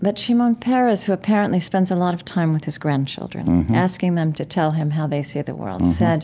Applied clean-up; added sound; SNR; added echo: none; none; none; none.